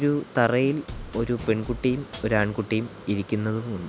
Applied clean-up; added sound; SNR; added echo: none; Drum kit; 14 dB; none.